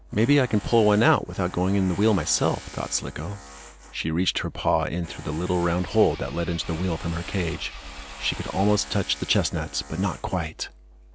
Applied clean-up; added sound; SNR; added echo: none; Tools + Engine / Car; 16 dB; none.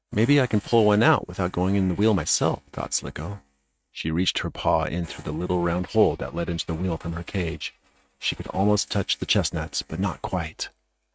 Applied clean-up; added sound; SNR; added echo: neural mask model RNNoise.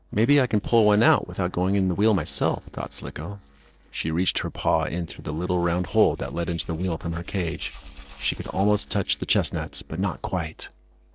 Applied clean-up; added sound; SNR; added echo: neural separator model SepFormer DNS4.